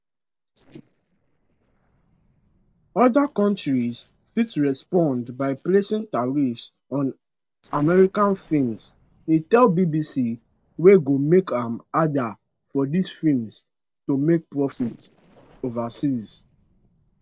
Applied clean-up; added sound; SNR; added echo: neural separator model SepFormer DNS4.